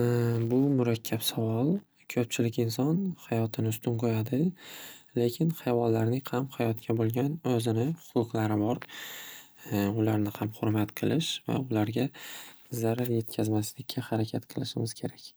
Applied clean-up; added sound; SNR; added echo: none; none; none; none.